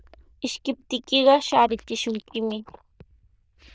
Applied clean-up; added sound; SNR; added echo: neural diffusion model UNIVERSE++.